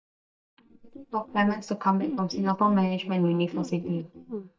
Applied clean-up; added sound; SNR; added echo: neural mask model DeepFilterNet 3.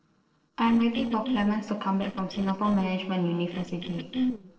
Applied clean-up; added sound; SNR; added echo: neural separator model SepFormer DNS4.